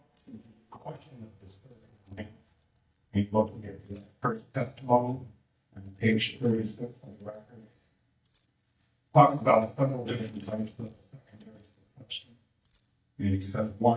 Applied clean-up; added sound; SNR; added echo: neural mask model DeepFilterNet 3.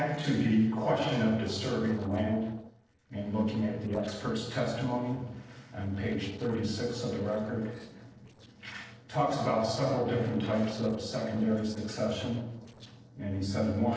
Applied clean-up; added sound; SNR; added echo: neural separator model SepFormer DNS4.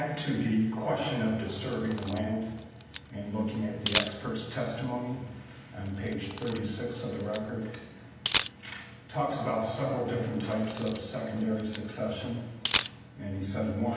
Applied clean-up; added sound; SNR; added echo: none; Camera; 3 dB; reverberation time 0.8 s.